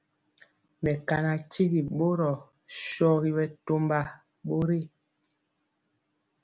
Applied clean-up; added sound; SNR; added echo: none; none; none; none.